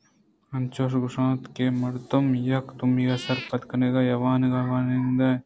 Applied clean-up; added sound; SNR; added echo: none; Meow / Purr; 19 dB; none.